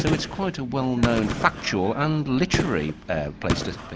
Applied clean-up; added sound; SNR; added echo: none; Gunshot, gunfire; 5 dB; none.